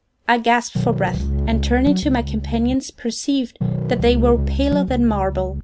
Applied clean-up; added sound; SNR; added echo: none; Piano; 2 dB; none.